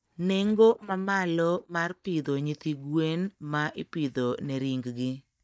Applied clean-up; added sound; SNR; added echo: neural mask model DeepFilterNet 3.